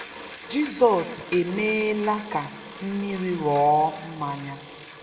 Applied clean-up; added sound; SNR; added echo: none; Bicycle; 11 dB; reverberation time 1.4 s.